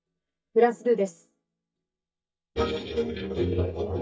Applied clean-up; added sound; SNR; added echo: neural mask model DeepFilterNet 3.